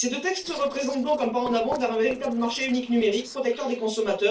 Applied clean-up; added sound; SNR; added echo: neural separator model SepFormer DNS4.